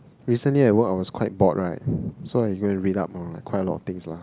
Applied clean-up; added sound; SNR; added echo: none; none; none; none.